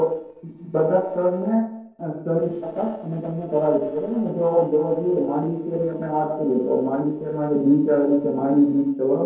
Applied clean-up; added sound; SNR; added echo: neural separator model SepFormer DNS4.